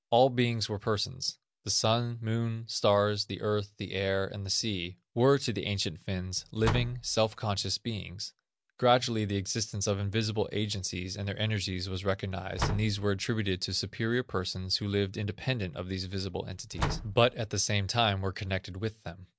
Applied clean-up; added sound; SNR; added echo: none; Slam; 9 dB; none.